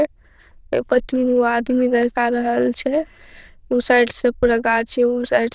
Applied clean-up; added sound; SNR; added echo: neural diffusion model UNIVERSE++.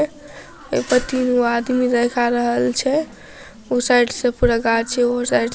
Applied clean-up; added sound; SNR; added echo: none; none; none; none.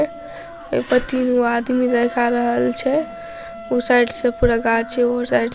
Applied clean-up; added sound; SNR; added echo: none; Wind instrument, woodwind instrument; 17 dB; none.